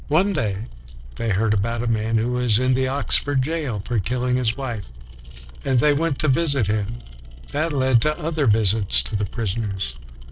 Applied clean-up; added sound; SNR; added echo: neural separator model SepFormer DNS4.